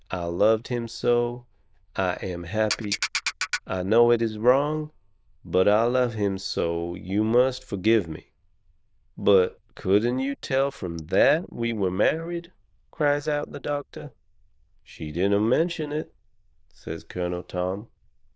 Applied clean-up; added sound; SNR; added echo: neural diffusion model UNIVERSE++.